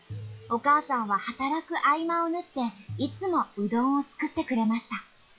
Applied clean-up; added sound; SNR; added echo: classical method log-MMSE.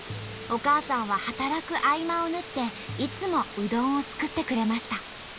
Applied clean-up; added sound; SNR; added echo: none; Water; 14 dB; none.